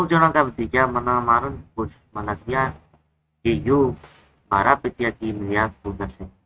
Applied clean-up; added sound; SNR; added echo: neural mask model RNNoise.